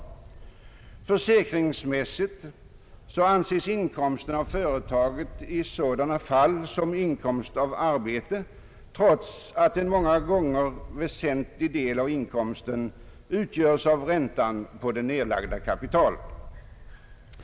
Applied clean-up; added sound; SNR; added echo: none; Wind; 17 dB; none.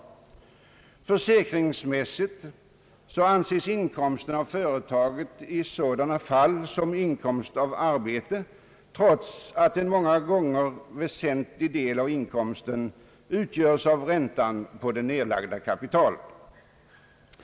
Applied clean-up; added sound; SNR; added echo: none; none; none; none.